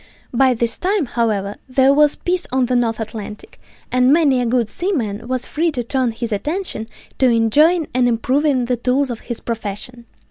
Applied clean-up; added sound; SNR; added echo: none; none; none; none.